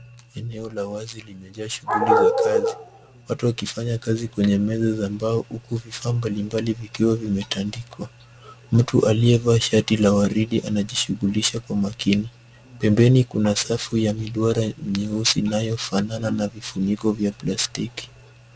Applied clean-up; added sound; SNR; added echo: none; none; none; none.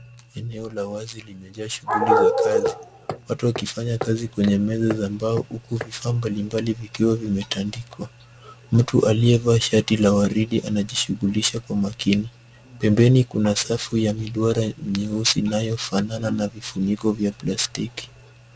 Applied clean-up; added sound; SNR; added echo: none; Hammer; 13 dB; none.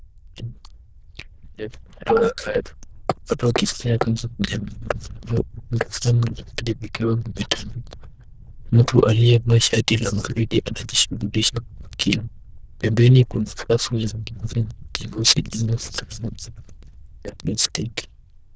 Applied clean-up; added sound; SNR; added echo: neural diffusion model UNIVERSE++.